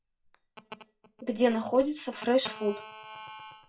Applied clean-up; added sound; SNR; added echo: classical method WPE with log-MMSE.